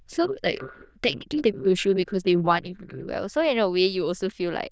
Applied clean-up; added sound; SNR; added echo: neural diffusion model UNIVERSE++.